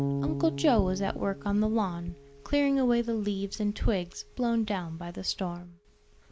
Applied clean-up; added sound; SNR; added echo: none; Bass guitar; 11 dB; none.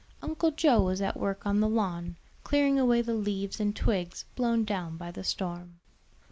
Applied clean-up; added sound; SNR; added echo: none; none; none; none.